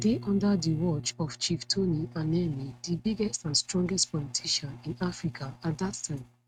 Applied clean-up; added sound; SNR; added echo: neural mask model RNNoise.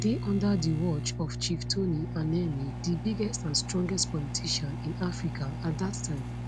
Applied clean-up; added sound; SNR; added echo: none; Microwave oven; 4 dB; none.